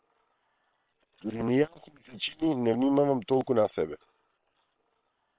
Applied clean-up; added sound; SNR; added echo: neural separator model SepFormer WHAM!.